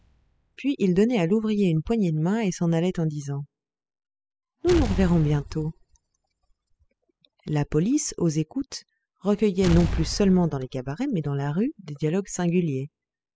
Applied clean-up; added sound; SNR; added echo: classical method spectral subtraction.